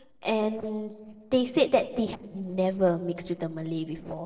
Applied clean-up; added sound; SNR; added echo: neural separator model SepFormer DNS4.